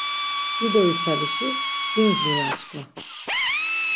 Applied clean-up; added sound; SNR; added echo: none; Drill; -1 dB; none.